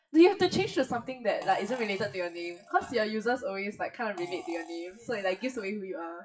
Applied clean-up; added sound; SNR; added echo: classical method WPE with log-MMSE.